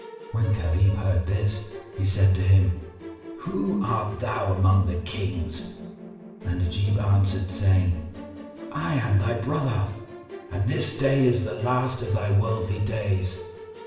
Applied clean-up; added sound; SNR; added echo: none; Musical instrument; 16 dB; reverberation time 0.8 s.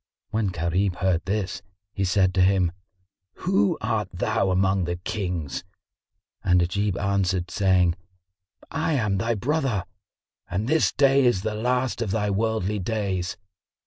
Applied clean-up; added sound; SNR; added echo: none; none; none; none.